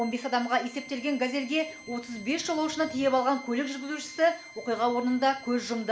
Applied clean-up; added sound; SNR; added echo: none; Organ; 18 dB; reverberation time 1.8 s.